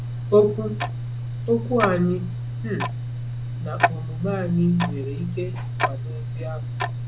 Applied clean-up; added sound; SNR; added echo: none; Tick-tock; 2 dB; none.